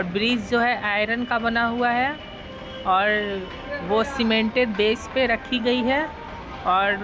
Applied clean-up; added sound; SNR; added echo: none; none; none; none.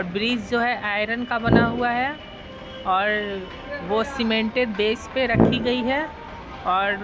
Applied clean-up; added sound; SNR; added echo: none; Brass instrument; -2 dB; none.